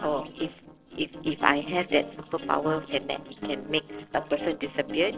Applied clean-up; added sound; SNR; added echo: neural separator model SepFormer DNS4.